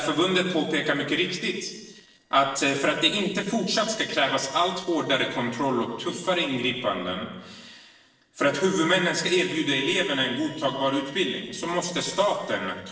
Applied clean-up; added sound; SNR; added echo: neural separator model SepFormer DNS4.